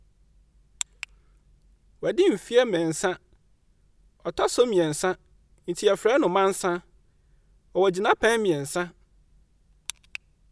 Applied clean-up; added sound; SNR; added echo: none; none; none; none.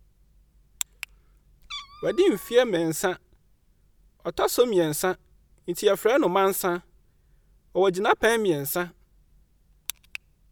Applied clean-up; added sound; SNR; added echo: none; Meow; 17 dB; none.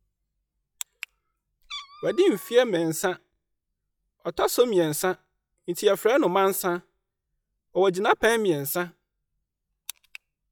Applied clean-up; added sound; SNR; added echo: classical method log-MMSE.